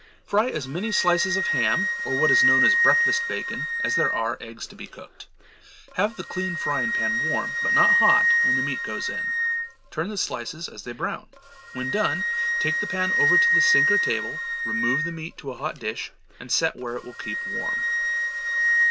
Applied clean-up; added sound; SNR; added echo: none; Wind instrument, woodwind instrument; -4 dB; none.